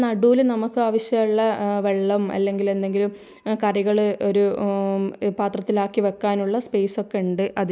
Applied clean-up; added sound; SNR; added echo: none; none; none; none.